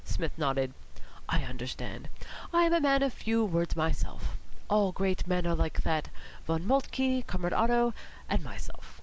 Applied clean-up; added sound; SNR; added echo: none; none; none; none.